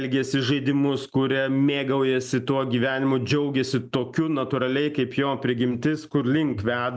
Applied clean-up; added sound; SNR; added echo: none; none; none; none.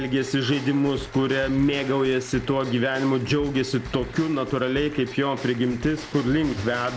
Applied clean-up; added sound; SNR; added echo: none; Applause + Bell / Drum / Drum kit; 15 dB; none.